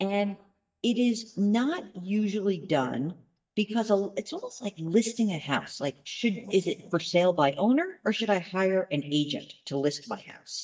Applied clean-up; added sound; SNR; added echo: neural mask model DeepFilterNet 3.